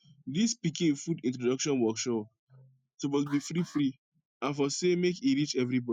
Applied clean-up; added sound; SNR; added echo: neural mask model RNNoise.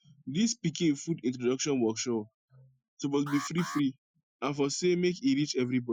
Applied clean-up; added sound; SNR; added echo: classical method Wiener filter.